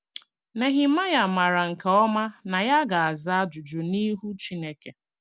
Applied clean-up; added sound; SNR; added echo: none; none; none; none.